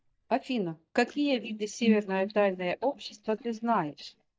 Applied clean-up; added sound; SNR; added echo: neural mask model DeepFilterNet 3.